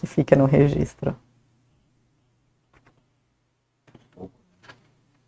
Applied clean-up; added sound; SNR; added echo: neural mask model RNNoise.